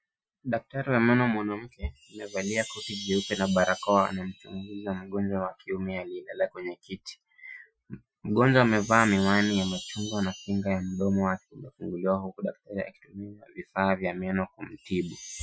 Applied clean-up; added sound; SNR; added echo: classical method Wiener filter.